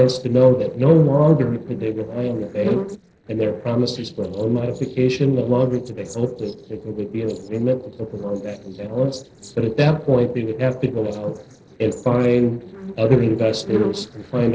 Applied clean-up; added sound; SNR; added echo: neural separator model SepFormer DNS4.